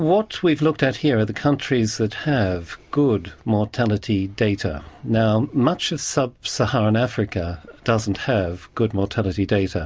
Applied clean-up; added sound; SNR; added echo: none; none; none; none.